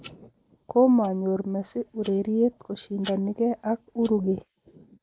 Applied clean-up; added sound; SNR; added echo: neural mask model Resemble Enhance denoiser.